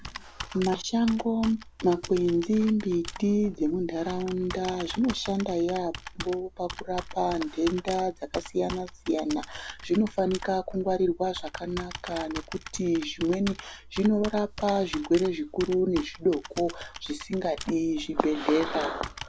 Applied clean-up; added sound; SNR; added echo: none; Computer keyboard; 13 dB; none.